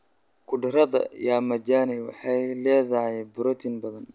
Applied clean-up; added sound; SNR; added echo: none; none; none; none.